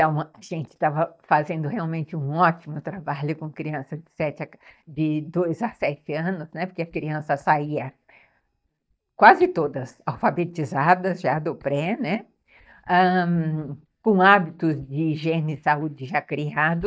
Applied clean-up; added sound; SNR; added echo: neural mask model DeepFilterNet 3.